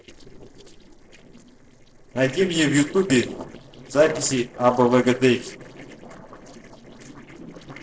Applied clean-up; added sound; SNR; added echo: neural separator model SepFormer DNS4.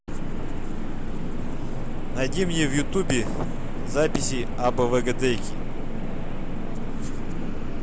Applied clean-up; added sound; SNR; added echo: none; none; none; none.